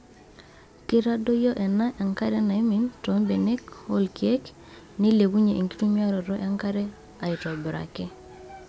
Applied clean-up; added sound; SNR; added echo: none; none; none; none.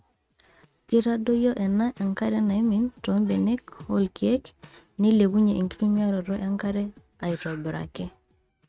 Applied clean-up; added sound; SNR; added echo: neural mask model RNNoise.